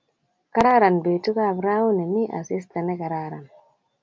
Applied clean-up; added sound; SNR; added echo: none; none; none; none.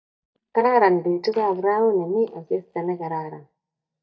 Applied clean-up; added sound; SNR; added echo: neural mask model DeepFilterNet 3.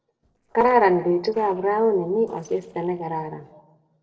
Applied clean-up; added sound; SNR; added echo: neural separator model SepFormer DNS4.